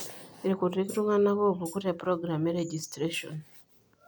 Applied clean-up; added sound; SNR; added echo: none; Tambourine; 19 dB; none.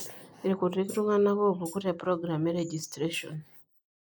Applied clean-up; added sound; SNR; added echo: neural mask model Resemble Enhance denoiser.